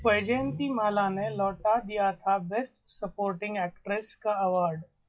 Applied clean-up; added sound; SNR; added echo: classical method log-MMSE.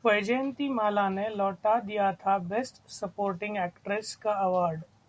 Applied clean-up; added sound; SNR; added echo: none; none; none; none.